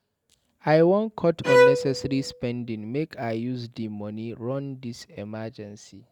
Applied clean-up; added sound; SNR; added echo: none; Bowed string instrument; -3 dB; none.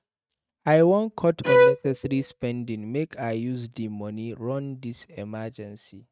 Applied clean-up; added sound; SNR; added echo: neural mask model RNNoise.